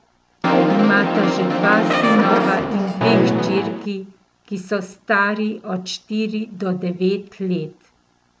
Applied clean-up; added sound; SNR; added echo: none; Brass instrument; -4 dB; none.